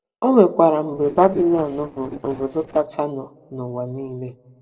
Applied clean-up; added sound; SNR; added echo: neural separator model SepFormer DNS4.